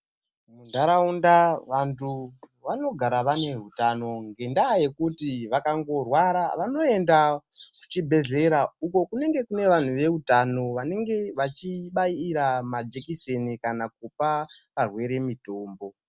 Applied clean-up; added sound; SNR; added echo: none; none; none; none.